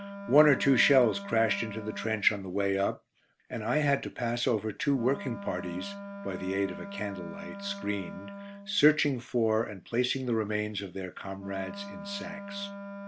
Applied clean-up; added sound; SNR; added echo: none; Wind instrument, woodwind instrument; 13 dB; none.